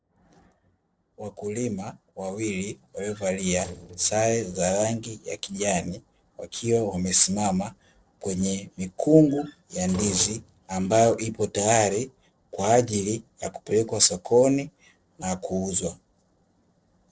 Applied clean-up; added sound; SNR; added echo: neural separator model SepFormer DNS4.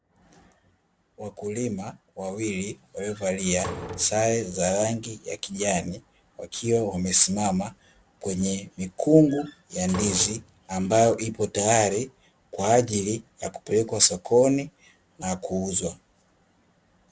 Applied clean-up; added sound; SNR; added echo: none; Slam; 14 dB; none.